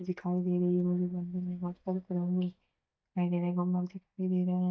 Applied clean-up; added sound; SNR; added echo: neural mask model DeepFilterNet 3.